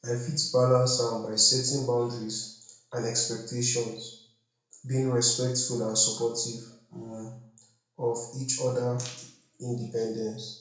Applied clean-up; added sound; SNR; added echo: none; none; none; reverberation time 0.6 s.